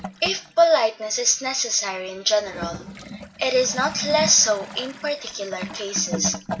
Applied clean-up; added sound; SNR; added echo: none; Toilet flush / Gurgling; 12 dB; none.